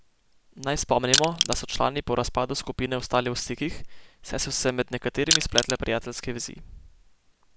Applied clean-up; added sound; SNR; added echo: none; Crushing; -2 dB; none.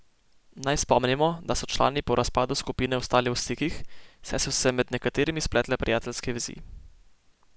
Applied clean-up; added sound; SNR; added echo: none; none; none; none.